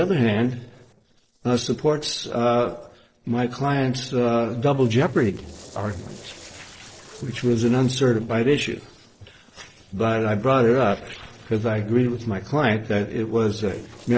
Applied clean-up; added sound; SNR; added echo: neural separator model SepFormer DNS4.